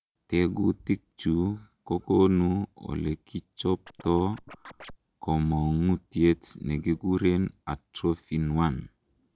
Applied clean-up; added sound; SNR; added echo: none; Scratching (performance technique); 20 dB; none.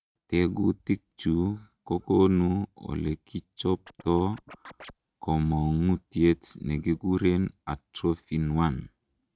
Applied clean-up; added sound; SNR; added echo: neural mask model RNNoise.